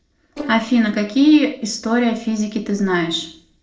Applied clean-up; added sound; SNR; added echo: neural separator model SepFormer DNS4.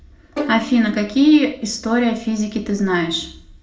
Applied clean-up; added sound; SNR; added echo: none; Bowed string instrument; 14 dB; reverberation time 0.4 s.